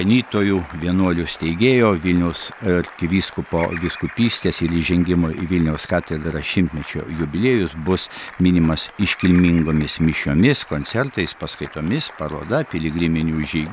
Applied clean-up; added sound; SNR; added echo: none; Applause / Cheering + Bird vocalization, bird call, bird song; 18 dB; none.